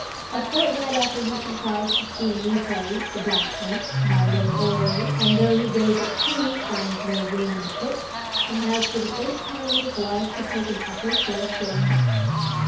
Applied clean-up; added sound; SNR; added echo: none; Bird / Fowl; -1 dB; reverberation time 0.6 s.